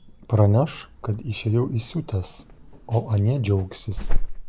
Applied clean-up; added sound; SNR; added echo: none; Alarm / Insect; 3 dB; none.